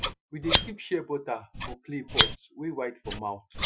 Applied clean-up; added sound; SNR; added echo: classical method Wiener filter.